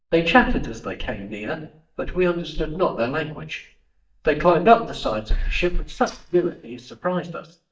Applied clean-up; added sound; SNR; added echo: neural mask model DeepFilterNet 3.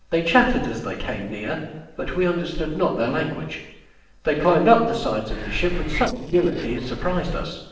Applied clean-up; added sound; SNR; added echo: neural separator model SepFormer DNS4.